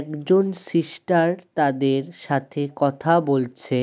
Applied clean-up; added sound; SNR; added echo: none; none; none; none.